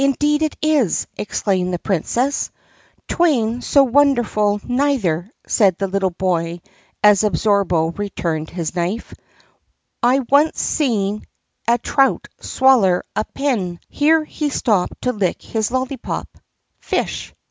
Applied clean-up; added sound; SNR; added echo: none; none; none; none.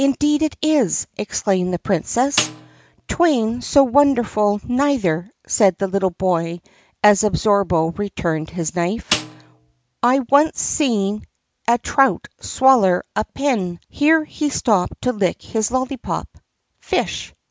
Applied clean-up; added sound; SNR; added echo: none; Snare drum; 10 dB; none.